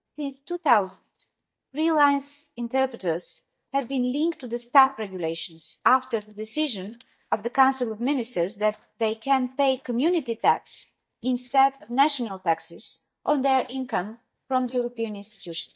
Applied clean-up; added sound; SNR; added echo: neural mask model DeepFilterNet 3.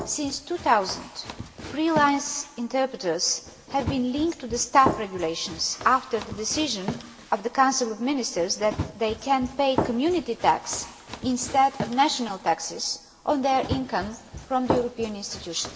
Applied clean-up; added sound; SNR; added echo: none; Run; 10 dB; reverberation time 1.0 s.